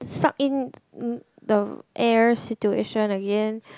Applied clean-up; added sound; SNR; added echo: none; none; none; none.